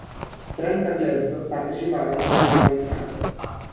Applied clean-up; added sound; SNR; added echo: none; Zipper (clothing); -1 dB; reverberation time 1.3 s.